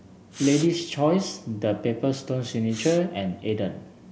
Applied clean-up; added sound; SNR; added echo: none; Respiratory sounds; 18 dB; none.